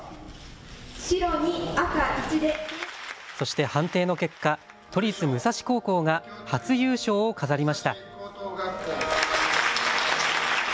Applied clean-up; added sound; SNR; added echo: none; none; none; none.